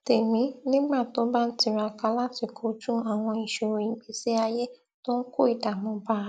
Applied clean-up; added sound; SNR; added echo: none; none; none; none.